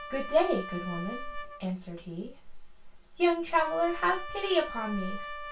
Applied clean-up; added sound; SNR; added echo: none; Trumpet; 12 dB; reverberation time 0.2 s.